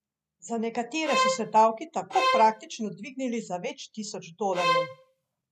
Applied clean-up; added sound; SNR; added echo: none; Bowed string instrument; 0 dB; none.